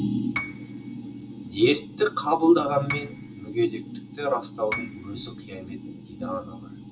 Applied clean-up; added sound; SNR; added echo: none; Piano; 12 dB; reverberation time 0.2 s.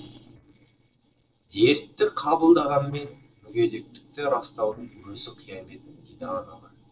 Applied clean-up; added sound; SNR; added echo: neural separator model SepFormer DNS4.